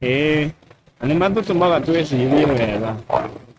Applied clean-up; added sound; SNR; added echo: neural mask model RNNoise.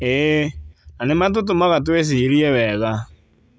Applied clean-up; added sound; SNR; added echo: none; none; none; none.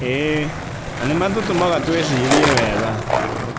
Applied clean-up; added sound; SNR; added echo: none; Skateboard; 1 dB; none.